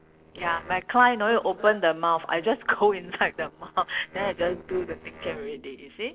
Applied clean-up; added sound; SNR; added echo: neural separator model SepFormer DNS4.